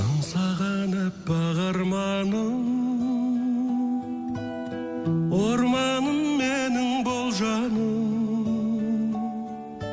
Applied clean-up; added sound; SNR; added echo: none; none; none; none.